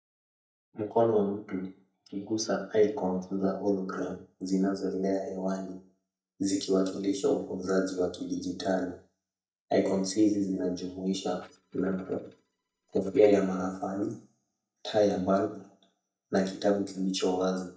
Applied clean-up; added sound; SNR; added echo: neural mask model DeepFilterNet 3.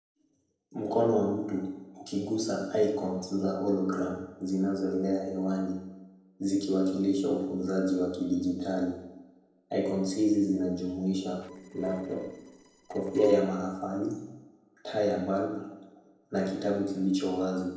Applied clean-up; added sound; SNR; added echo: neural separator model SepFormer DNS4.